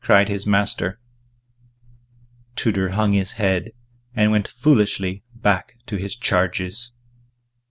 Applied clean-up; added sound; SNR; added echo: none; none; none; none.